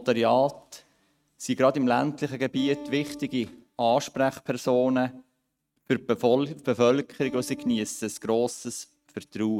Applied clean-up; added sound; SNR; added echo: neural mask model RNNoise.